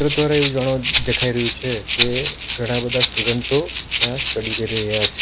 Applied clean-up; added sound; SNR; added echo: none; Rattle (instrument); 1 dB; none.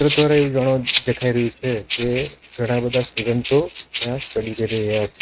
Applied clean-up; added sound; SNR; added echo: neural mask model RNNoise.